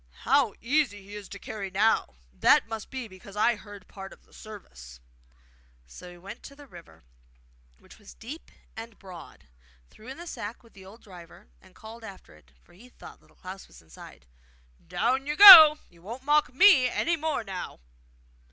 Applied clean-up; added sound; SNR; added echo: none; none; none; none.